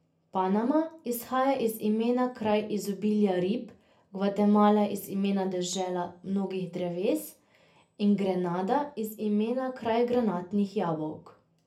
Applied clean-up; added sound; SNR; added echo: none; none; none; reverberation time 0.3 s.